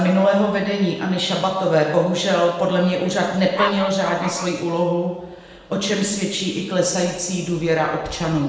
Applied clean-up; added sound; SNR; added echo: none; Dog; 7 dB; reverberation time 0.9 s.